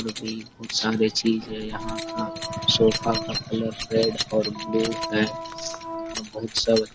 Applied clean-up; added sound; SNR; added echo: none; Organ + Keys jangling; 8 dB; none.